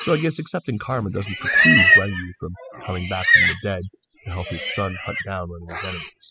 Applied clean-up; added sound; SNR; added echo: classical method spectral subtraction.